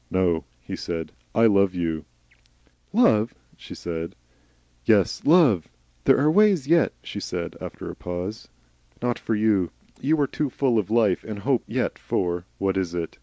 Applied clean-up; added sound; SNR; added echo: none; none; none; none.